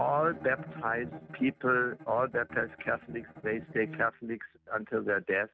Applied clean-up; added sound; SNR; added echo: neural mask model RNNoise.